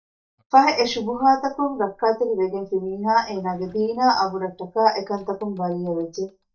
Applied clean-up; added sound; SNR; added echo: neural mask model DeepFilterNet 3.